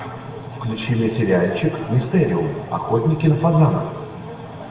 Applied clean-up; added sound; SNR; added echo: none; none; none; reverberation time 1.3 s.